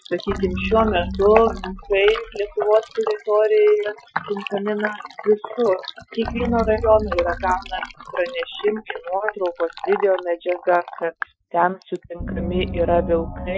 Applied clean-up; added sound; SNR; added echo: classical method Wiener filter.